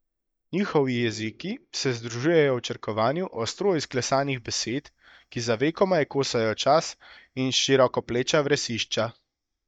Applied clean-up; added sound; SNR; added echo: neural mask model DeepFilterNet 3.